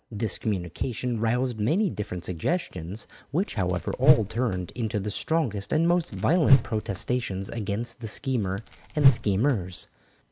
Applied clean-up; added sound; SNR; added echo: none; Whoosh, swoosh, swish; -1 dB; none.